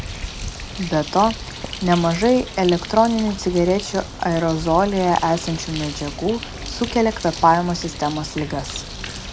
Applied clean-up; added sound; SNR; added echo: none; Bird; 11 dB; none.